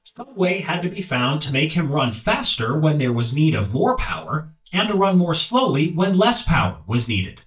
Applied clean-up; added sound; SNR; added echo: neural mask model DeepFilterNet 3.